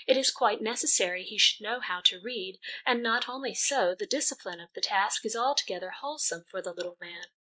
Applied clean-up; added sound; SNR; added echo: neural mask model Resemble Enhance denoiser.